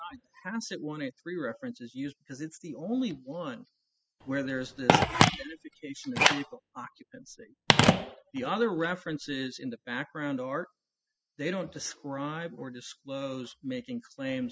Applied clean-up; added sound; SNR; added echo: classical method spectral subtraction.